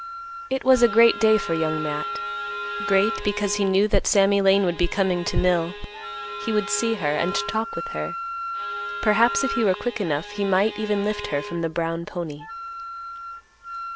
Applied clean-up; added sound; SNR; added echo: none; Bowed string instrument + Wind instrument, woodwind instrument; 9 dB; none.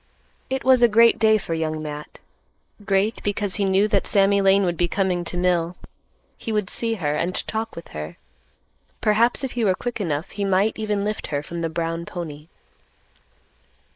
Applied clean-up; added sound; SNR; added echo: neural mask model Resemble Enhance denoiser.